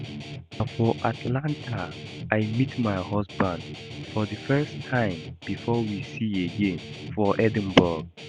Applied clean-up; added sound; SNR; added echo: none; Guitar; 10 dB; none.